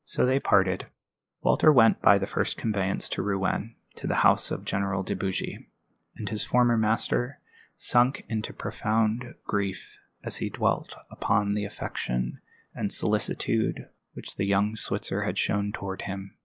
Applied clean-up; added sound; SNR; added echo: neural mask model Resemble Enhance denoiser.